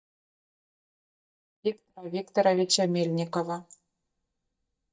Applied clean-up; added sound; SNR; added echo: neural mask model DeepFilterNet 3.